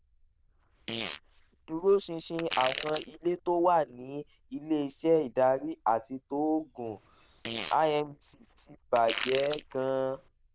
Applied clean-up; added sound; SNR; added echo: neural diffusion model UNIVERSE++.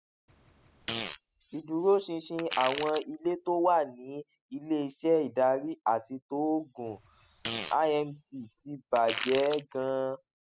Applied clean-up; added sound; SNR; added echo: classical method spectral subtraction.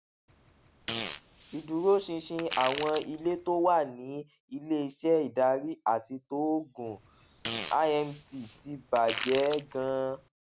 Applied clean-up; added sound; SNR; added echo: none; Fart; 11 dB; none.